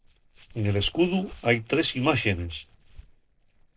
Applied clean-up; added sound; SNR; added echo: neural separator model SepFormer DNS4.